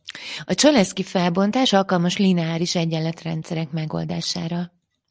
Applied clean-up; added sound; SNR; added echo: none; none; none; none.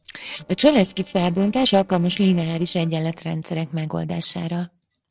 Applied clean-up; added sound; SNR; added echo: neural separator model SepFormer DNS4.